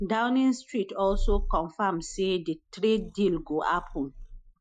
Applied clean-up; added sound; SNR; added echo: classical method Wiener filter.